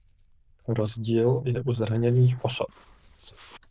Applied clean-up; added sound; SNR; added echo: neural diffusion model UNIVERSE++.